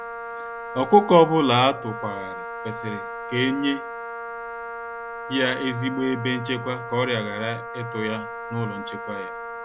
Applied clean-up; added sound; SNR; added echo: none; Wind instrument, woodwind instrument; 9 dB; none.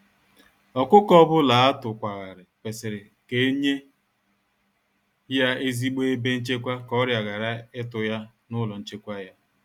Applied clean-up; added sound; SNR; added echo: none; none; none; none.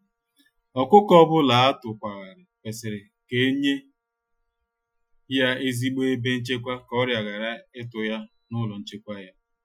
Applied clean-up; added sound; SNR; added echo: classical method Wiener filter.